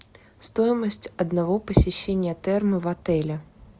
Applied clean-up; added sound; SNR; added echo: none; none; none; none.